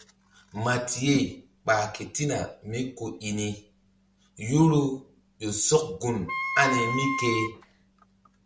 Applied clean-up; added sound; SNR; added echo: none; Wind instrument, woodwind instrument; 3 dB; none.